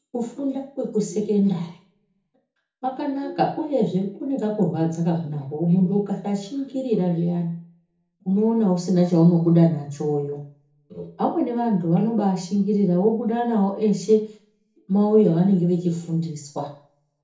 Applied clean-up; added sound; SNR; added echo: none; none; none; reverberation time 0.6 s.